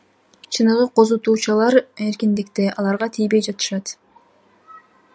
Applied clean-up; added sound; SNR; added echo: none; none; none; none.